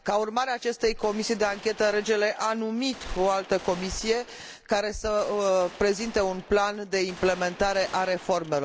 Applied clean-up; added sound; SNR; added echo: none; Gunshot, gunfire; 18 dB; none.